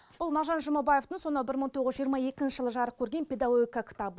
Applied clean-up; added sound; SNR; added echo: none; none; none; none.